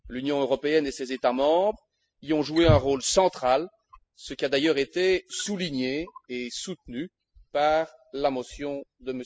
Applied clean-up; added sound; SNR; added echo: classical method spectral subtraction.